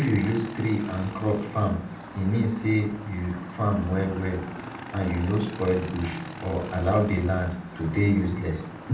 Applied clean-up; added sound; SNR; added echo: none; Motorcycle / Engine; 13 dB; reverberation time 0.6 s.